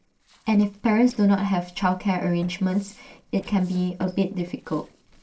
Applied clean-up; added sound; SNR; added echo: neural separator model SepFormer DNS4.